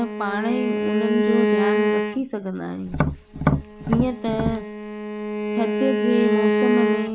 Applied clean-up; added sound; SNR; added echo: none; Bowed string instrument + Tap; -3 dB; none.